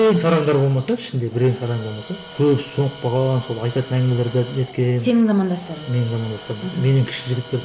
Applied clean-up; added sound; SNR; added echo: none; Tools; 19 dB; none.